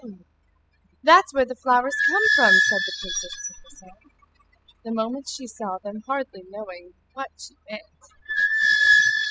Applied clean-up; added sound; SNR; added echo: classical method spectral subtraction.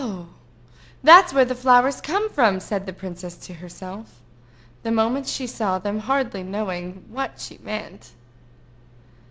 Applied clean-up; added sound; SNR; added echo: none; none; none; none.